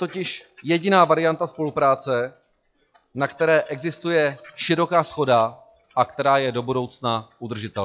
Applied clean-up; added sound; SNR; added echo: classical method log-MMSE.